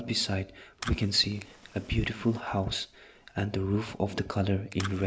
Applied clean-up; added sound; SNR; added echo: none; Fire + Finger snapping; 18 dB; none.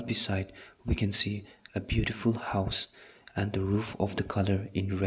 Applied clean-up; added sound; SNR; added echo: none; none; none; none.